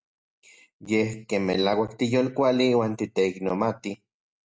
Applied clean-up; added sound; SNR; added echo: none; none; none; none.